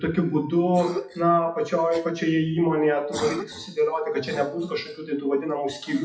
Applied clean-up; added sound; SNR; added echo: classical method WPE with log-MMSE.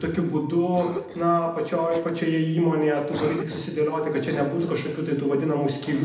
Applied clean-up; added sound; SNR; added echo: none; Cough; 16 dB; reverberation time 0.8 s.